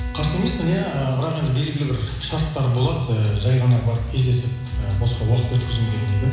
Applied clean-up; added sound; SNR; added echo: none; Bowed string instrument; 19 dB; reverberation time 1.0 s.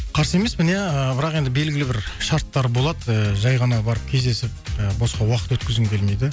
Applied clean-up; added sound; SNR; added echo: none; none; none; none.